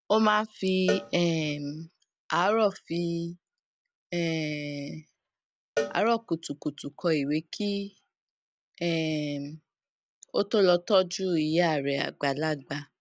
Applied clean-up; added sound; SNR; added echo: none; Cowbell; 11 dB; none.